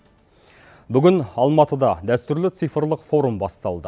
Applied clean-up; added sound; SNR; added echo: none; none; none; none.